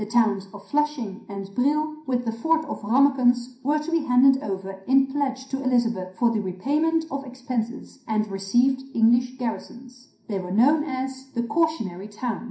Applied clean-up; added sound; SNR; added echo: none; none; none; reverberation time 0.5 s.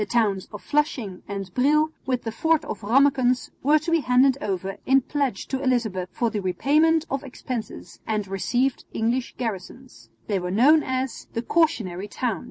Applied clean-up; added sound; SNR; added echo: none; none; none; none.